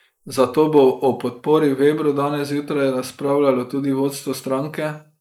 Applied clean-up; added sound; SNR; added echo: neural mask model Resemble Enhance denoiser.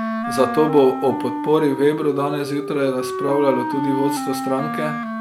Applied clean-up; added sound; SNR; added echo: none; Wind instrument, woodwind instrument; 5 dB; none.